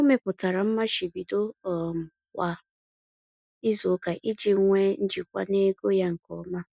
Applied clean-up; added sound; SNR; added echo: neural mask model DeepFilterNet 3.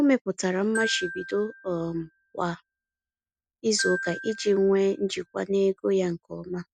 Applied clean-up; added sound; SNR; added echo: none; Glockenspiel; 12 dB; none.